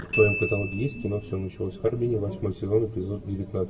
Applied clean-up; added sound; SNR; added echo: none; Glockenspiel; 10 dB; reverberation time 0.5 s.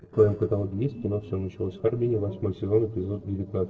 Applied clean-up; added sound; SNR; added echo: neural separator model SepFormer DNS4.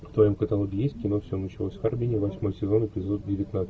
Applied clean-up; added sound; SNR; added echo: none; none; none; none.